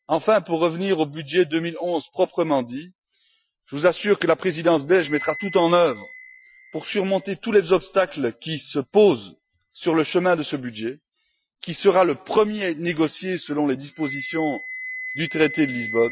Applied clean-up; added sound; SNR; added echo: classical method Wiener filter.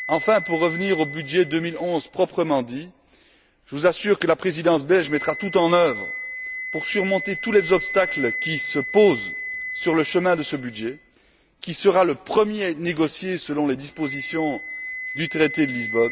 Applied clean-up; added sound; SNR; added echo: none; Wind instrument, woodwind instrument; 11 dB; none.